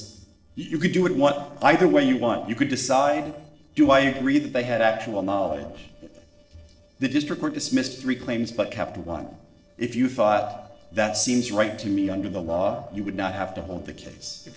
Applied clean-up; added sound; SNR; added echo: neural separator model SepFormer DNS4.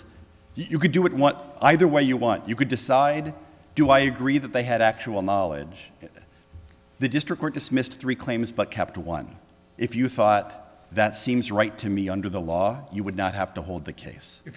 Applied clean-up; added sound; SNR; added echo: none; none; none; none.